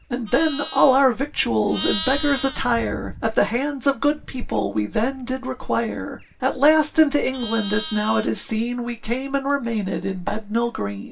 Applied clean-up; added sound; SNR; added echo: none; Livestock, farm animals, working animals; 15 dB; reverberation time 0.2 s.